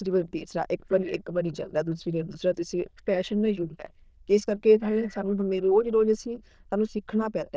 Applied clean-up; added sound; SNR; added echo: neural diffusion model UNIVERSE++.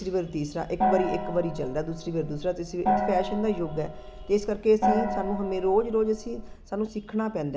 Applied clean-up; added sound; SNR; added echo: none; Gong; 2 dB; none.